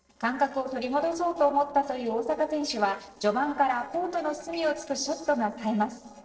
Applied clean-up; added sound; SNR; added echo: neural separator model SepFormer DNS4.